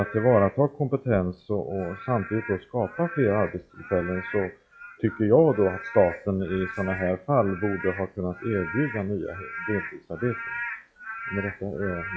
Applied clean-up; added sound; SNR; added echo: classical method log-MMSE.